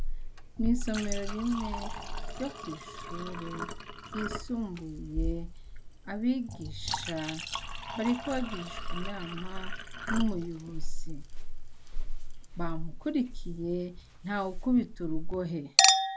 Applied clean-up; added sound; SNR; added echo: none; Chink, clink; -3 dB; none.